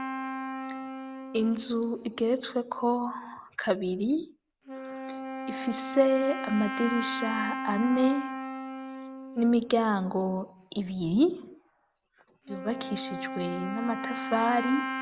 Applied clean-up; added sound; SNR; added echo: none; Wind instrument, woodwind instrument; 9 dB; none.